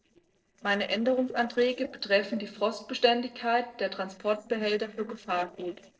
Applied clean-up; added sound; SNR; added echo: neural separator model SepFormer DNS4.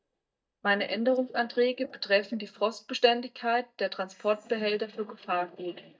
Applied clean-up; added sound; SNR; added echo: neural mask model DeepFilterNet 3.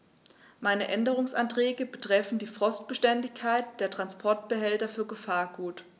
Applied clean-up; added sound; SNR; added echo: none; none; none; none.